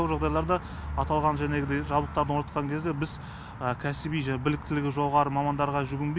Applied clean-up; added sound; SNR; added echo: none; none; none; none.